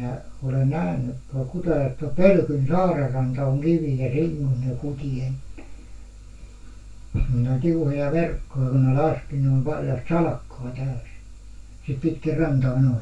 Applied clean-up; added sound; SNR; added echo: none; none; none; reverberation time 0.2 s.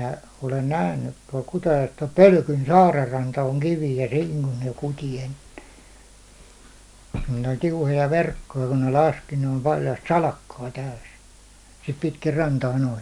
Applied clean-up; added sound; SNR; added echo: none; none; none; none.